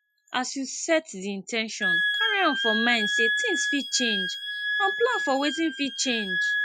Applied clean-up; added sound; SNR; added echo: classical method Wiener filter.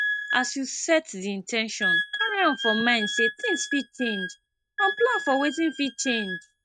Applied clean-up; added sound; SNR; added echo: neural mask model RNNoise.